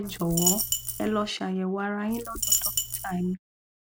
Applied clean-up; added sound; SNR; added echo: none; Coin (dropping); -1 dB; none.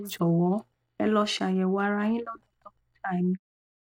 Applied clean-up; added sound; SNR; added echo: neural mask model DeepFilterNet 3.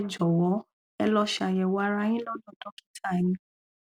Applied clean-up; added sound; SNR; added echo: none; none; none; none.